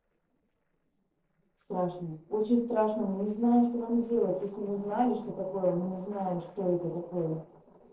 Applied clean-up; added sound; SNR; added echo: neural separator model SepFormer DNS4.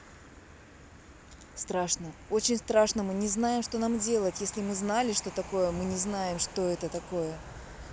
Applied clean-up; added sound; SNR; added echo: none; none; none; none.